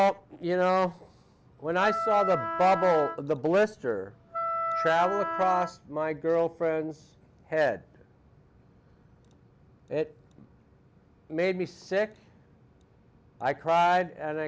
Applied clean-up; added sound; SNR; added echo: none; Wind instrument, woodwind instrument; 3 dB; none.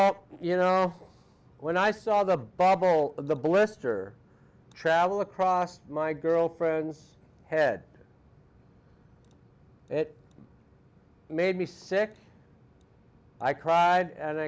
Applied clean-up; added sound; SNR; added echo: none; none; none; none.